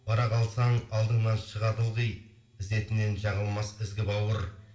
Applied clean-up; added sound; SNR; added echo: none; none; none; reverberation time 0.6 s.